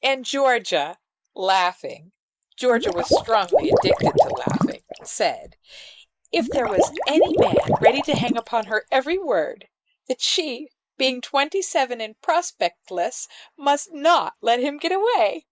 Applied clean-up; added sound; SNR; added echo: neural mask model Resemble Enhance denoiser.